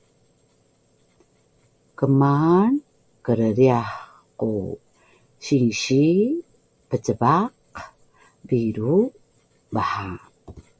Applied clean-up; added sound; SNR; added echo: none; none; none; none.